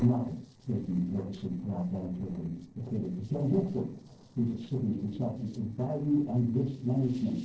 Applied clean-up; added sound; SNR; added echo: neural separator model SepFormer DNS4.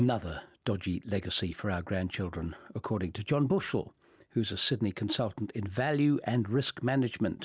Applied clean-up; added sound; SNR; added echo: none; none; none; none.